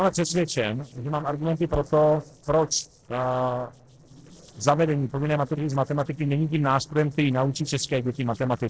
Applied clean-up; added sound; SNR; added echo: neural separator model SepFormer DNS4.